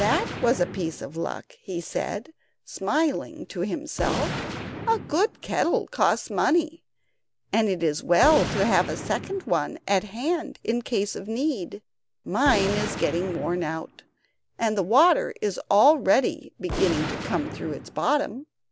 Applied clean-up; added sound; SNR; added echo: none; Gunshot, gunfire; 11 dB; none.